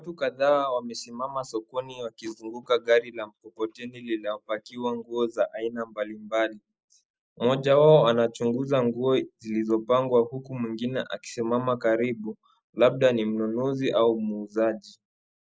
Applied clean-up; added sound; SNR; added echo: neural mask model Resemble Enhance denoiser.